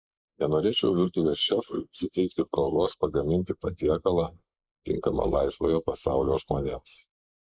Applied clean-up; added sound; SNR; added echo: neural mask model Resemble Enhance denoiser.